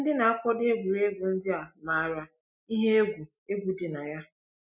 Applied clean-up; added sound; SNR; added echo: none; none; none; none.